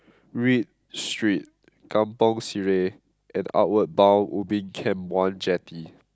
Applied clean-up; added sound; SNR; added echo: none; none; none; none.